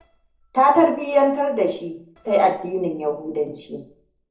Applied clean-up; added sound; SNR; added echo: neural separator model SepFormer DNS4.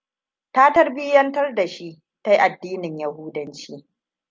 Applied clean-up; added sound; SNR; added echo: none; none; none; none.